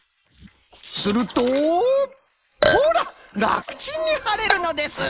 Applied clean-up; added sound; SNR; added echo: neural mask model Resemble Enhance denoiser.